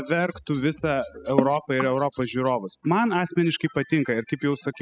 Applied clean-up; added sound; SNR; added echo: classical method spectral subtraction.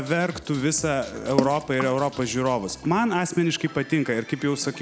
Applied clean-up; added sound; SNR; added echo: none; Water / Splash, splatter; 10 dB; none.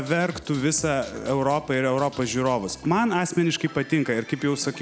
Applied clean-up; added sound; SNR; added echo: none; none; none; none.